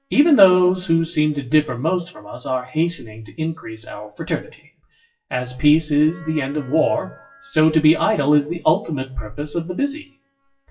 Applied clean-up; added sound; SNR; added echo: classical method WPE with log-MMSE.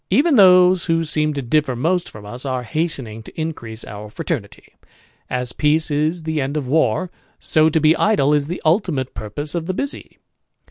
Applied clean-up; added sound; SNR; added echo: none; none; none; none.